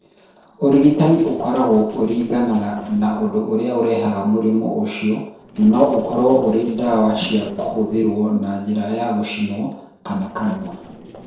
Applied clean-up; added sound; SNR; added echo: neural separator model SepFormer DNS4.